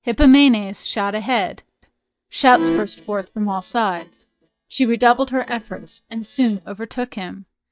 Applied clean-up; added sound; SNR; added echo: neural mask model DeepFilterNet 3.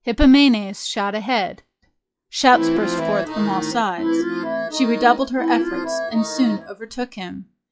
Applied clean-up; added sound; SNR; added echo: classical method log-MMSE.